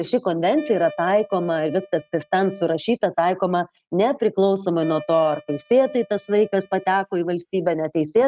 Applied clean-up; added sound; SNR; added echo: neural mask model RNNoise.